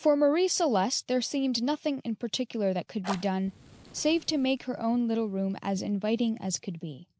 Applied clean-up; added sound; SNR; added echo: none; Fire; 18 dB; none.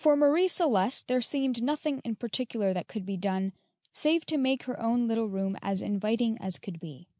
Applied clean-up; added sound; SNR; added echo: none; none; none; none.